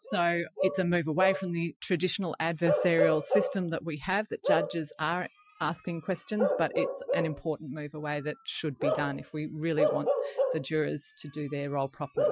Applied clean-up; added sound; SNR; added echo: classical method Wiener filter.